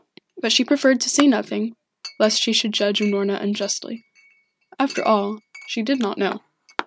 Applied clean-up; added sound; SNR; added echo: none; Chink, clink; 16 dB; none.